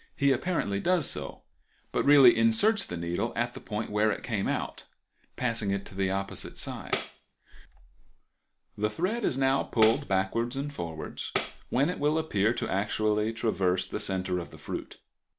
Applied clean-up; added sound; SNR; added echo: none; Tambourine; 11 dB; none.